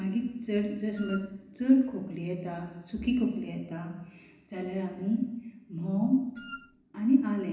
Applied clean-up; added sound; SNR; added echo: none; Wind instrument, woodwind instrument; 15 dB; reverberation time 1.0 s.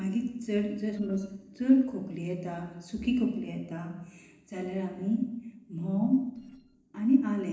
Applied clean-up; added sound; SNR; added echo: neural separator model SepFormer DNS4.